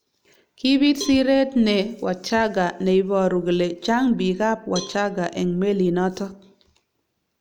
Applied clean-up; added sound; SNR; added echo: none; Cowbell; 19 dB; none.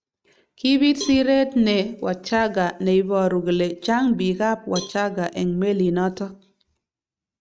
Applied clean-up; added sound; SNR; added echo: neural mask model RNNoise.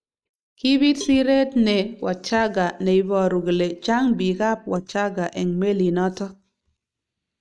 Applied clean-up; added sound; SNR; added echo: neural mask model DeepFilterNet 3.